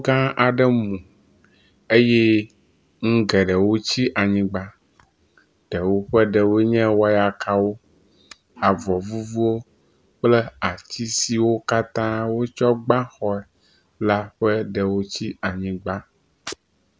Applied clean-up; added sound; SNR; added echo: none; none; none; none.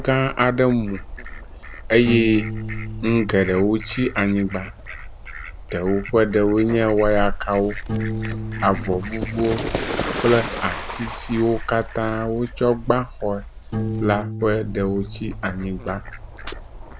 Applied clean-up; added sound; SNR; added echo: none; Piano + Fowl; 7 dB; none.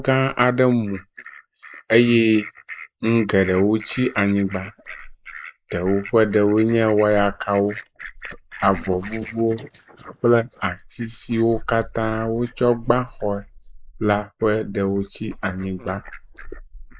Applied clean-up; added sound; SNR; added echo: neural mask model Resemble Enhance denoiser.